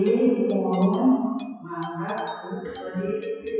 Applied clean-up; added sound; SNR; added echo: classical method WPE with log-MMSE.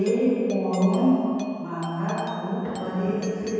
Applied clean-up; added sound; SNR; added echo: none; Doorbell; 16 dB; reverberation time 2.1 s.